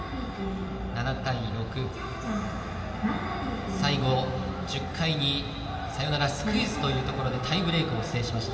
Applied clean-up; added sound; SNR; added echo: none; none; none; reverberation time 2.9 s.